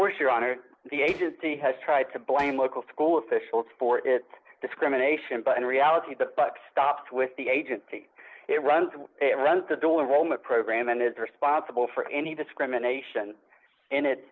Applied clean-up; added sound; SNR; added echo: none; Hammer; 18 dB; none.